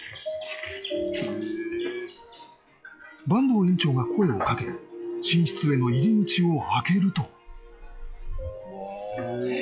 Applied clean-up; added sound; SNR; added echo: classical method log-MMSE.